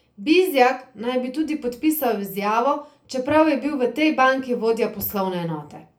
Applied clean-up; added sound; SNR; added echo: none; none; none; reverberation time 0.3 s.